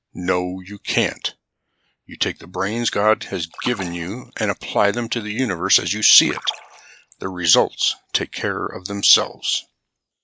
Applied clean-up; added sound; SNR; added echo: neural mask model Resemble Enhance denoiser.